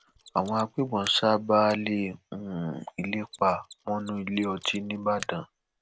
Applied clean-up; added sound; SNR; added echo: none; Mechanisms; 19 dB; none.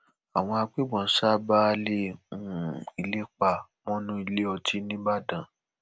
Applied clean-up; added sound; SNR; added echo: none; none; none; none.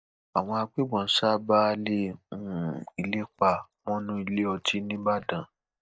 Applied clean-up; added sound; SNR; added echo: neural mask model DeepFilterNet 3.